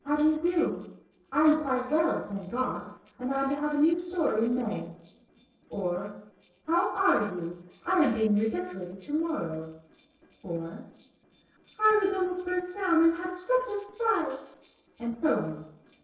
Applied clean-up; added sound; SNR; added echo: neural separator model SepFormer DNS4.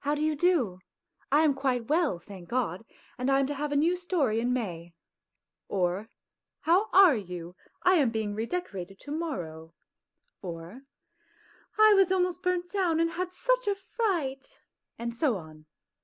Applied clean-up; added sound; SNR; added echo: none; none; none; none.